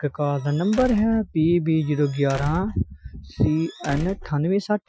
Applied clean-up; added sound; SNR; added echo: classical method Wiener filter.